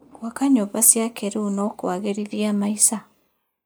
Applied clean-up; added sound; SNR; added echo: neural mask model Resemble Enhance denoiser.